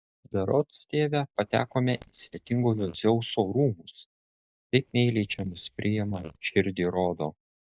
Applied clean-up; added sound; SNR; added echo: neural mask model DeepFilterNet 3.